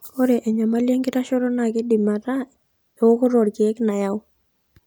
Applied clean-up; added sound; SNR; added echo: none; none; none; none.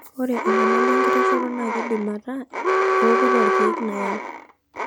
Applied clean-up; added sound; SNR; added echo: none; Alarm; -5 dB; none.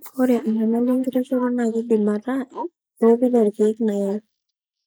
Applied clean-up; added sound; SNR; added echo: neural mask model Resemble Enhance denoiser.